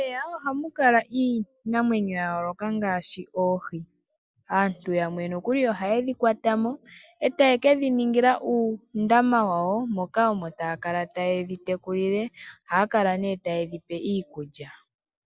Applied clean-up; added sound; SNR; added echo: none; none; none; none.